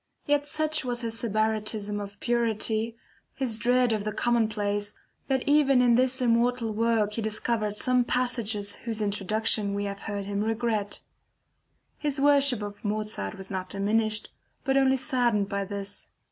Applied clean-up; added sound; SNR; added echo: none; none; none; none.